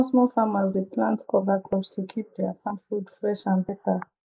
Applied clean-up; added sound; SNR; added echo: neural mask model Resemble Enhance denoiser.